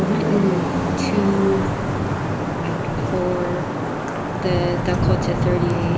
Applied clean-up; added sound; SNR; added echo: none; Traffic noise, roadway noise / Vehicle horn, car horn, honking; -3 dB; reverberation time 0.5 s.